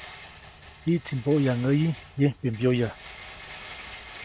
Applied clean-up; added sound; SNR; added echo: none; Rattle; 17 dB; none.